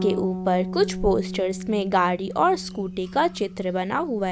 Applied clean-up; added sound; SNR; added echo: none; Bass guitar; 9 dB; none.